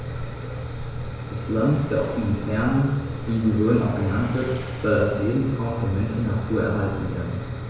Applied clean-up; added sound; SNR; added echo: none; Vehicle; 15 dB; reverberation time 1.0 s.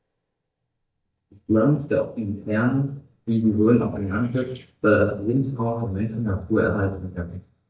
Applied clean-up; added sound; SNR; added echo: neural mask model DeepFilterNet 3.